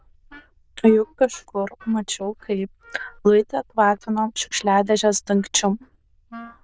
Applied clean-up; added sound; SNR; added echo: neural diffusion model UNIVERSE++.